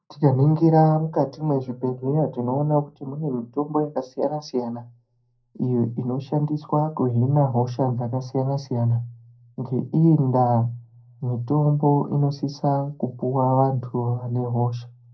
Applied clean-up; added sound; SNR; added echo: none; none; none; reverberation time 0.2 s.